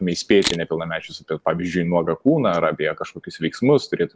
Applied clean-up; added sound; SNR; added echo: none; Camera; 8 dB; none.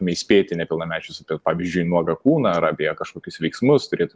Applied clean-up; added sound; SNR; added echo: none; none; none; none.